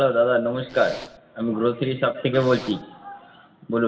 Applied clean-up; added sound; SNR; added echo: none; Zipper (clothing); 15 dB; reverberation time 1.0 s.